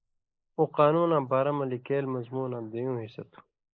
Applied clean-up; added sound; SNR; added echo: neural mask model Resemble Enhance denoiser.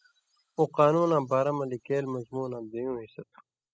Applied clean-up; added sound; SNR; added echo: classical method spectral subtraction.